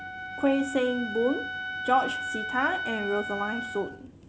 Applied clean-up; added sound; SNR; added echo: none; Wind instrument, woodwind instrument; 6 dB; none.